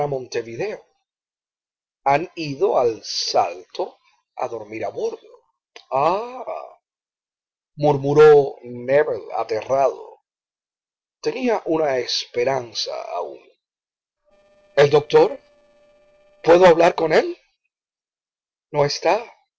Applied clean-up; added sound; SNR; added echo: neural separator model SepFormer DNS4.